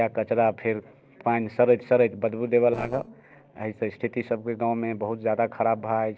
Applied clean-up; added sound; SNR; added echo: neural separator model SepFormer DNS4.